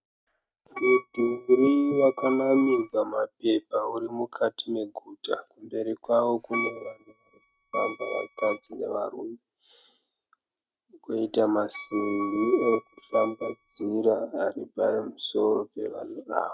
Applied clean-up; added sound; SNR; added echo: neural mask model RNNoise.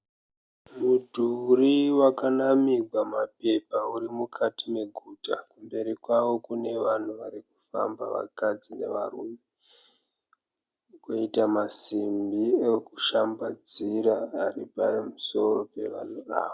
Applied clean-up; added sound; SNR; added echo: none; none; none; none.